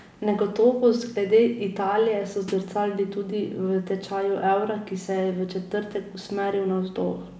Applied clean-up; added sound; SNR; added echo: none; Snare drum; 17 dB; none.